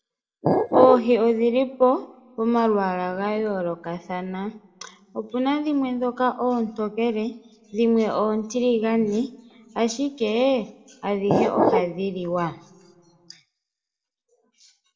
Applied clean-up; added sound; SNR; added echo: none; Glass; -2 dB; reverberation time 0.8 s.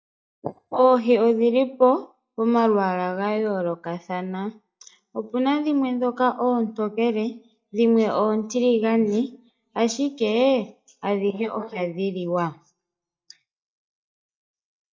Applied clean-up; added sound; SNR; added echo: neural mask model DeepFilterNet 3.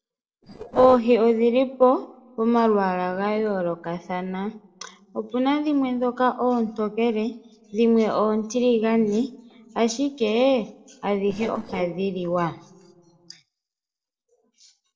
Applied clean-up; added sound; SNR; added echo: neural separator model SepFormer DNS4.